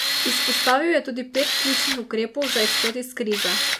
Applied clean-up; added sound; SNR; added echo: none; Tools; -1 dB; none.